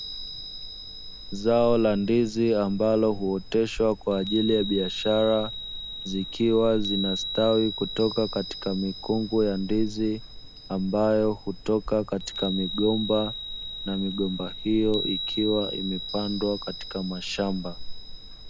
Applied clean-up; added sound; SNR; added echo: none; Chime; 9 dB; none.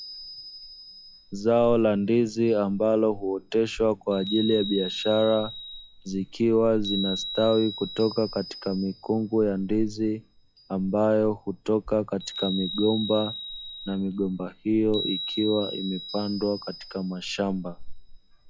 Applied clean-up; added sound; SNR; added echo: classical method log-MMSE.